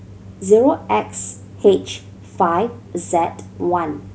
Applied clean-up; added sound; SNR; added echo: none; none; none; none.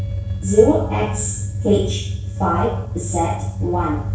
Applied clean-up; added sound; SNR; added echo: neural separator model SepFormer DNS4.